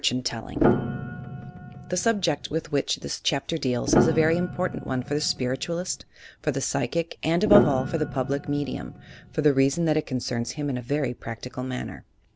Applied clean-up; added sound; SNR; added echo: none; Piano; 3 dB; none.